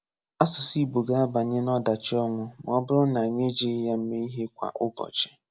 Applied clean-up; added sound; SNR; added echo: none; none; none; none.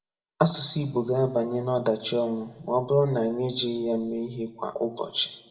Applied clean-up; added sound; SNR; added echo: none; none; none; reverberation time 0.9 s.